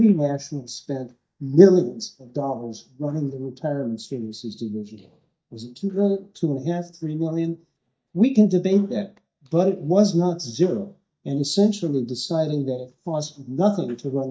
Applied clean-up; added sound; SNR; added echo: neural mask model DeepFilterNet 3.